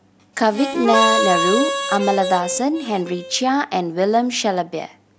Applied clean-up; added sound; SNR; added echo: none; Harmonica; 2 dB; none.